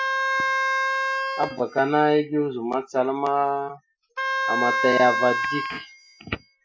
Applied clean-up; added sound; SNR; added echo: classical method Wiener filter.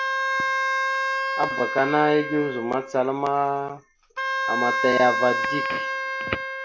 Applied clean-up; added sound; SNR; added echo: none; Wind instrument, woodwind instrument; 1 dB; none.